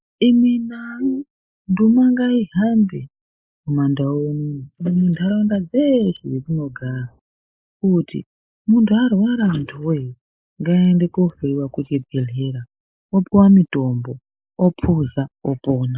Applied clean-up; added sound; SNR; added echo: neural mask model Resemble Enhance denoiser.